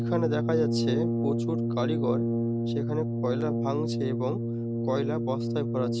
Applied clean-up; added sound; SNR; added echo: neural mask model RNNoise.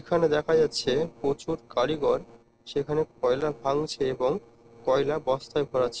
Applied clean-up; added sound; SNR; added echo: neural separator model SepFormer DNS4.